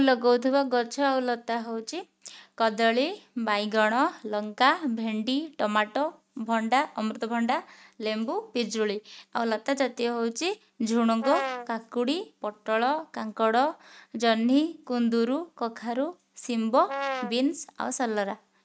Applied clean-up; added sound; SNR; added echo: neural mask model RNNoise.